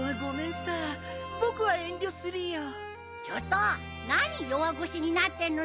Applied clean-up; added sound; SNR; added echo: none; none; none; none.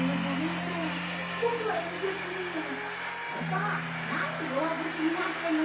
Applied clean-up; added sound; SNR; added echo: none; Train; 4 dB; reverberation time 0.6 s.